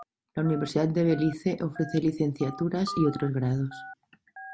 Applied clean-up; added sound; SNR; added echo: none; Telephone + Telephone; 16 dB; none.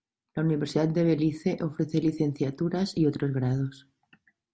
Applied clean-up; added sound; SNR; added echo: none; none; none; none.